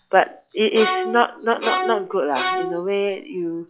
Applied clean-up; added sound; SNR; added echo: classical method log-MMSE.